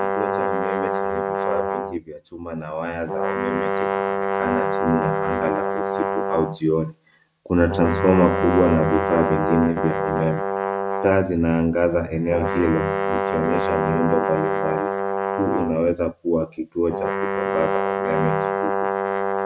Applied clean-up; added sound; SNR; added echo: neural mask model RNNoise.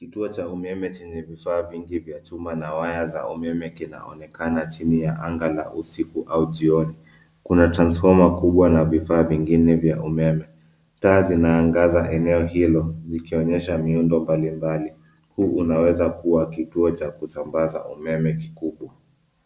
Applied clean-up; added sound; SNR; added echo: none; none; none; none.